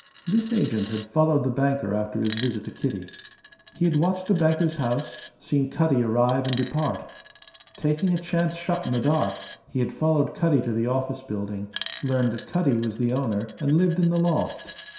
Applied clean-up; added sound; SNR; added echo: none; Coin (dropping); 15 dB; reverberation time 0.7 s.